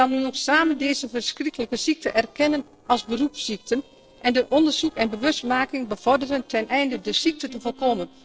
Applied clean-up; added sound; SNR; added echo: neural separator model SepFormer DNS4.